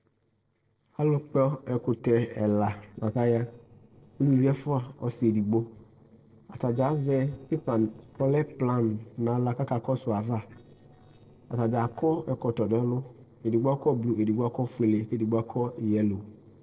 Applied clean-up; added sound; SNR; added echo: neural separator model SepFormer DNS4.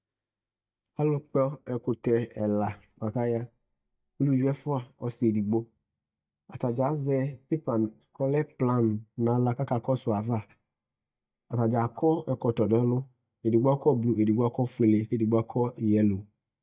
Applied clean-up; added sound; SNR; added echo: neural mask model DeepFilterNet 3.